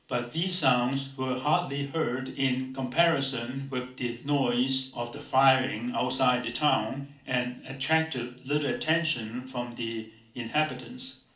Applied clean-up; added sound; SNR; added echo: none; none; none; reverberation time 0.4 s.